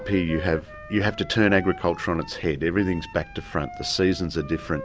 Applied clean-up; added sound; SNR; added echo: none; Wind instrument, woodwind instrument; 16 dB; none.